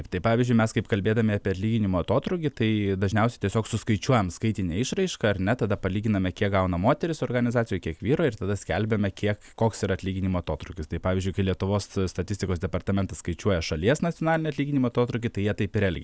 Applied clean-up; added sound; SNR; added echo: none; none; none; none.